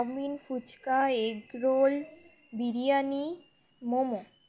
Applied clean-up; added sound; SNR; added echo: none; none; none; none.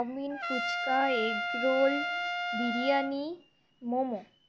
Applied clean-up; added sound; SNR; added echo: none; Trumpet; 2 dB; none.